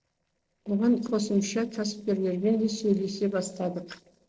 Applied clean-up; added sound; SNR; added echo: neural separator model SepFormer DNS4.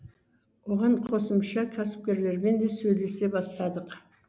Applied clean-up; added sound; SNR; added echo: none; none; none; none.